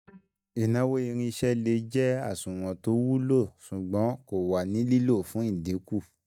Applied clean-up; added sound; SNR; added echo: neural mask model DeepFilterNet 3.